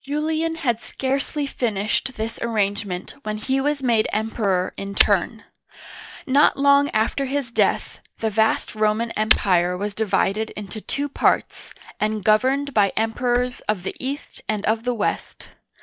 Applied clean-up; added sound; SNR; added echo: neural mask model DeepFilterNet 3.